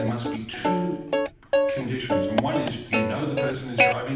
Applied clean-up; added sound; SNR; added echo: none; Plucked string instrument; -3 dB; reverberation time 0.9 s.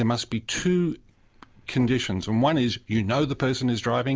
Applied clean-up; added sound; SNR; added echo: none; none; none; none.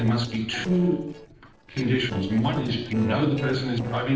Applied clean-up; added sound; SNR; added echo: neural separator model SepFormer DNS4.